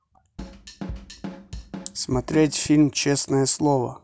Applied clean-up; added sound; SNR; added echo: none; Drum kit; 13 dB; none.